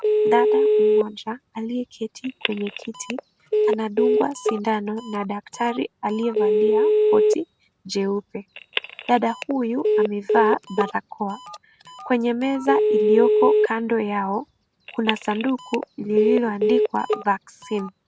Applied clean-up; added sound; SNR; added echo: none; Telephone; -2 dB; none.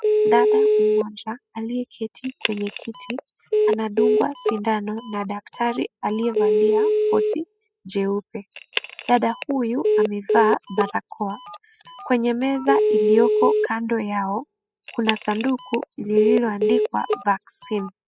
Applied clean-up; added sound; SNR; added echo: classical method spectral subtraction.